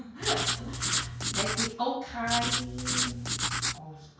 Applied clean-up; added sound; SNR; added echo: none; Writing; -5 dB; reverberation time 0.5 s.